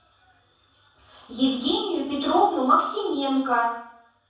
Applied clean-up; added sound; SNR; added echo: none; none; none; reverberation time 0.7 s.